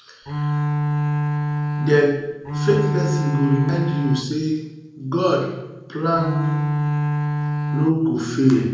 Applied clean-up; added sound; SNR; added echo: none; Bowed string instrument; 0 dB; reverberation time 0.8 s.